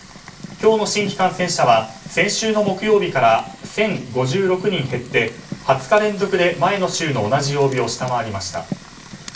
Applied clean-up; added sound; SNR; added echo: none; Fire; 16 dB; reverberation time 0.3 s.